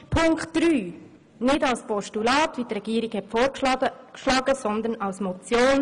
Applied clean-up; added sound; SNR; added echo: none; none; none; none.